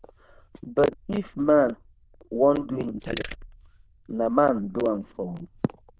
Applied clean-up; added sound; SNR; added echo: neural diffusion model UNIVERSE++.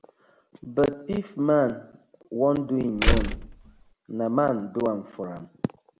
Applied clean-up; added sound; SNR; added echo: none; Slam; -3 dB; none.